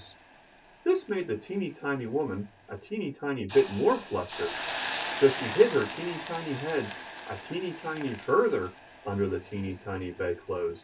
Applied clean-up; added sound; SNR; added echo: none; Hiss; 11 dB; reverberation time 0.2 s.